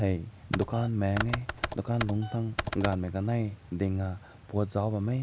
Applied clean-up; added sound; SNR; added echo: none; Computer keyboard; 5 dB; none.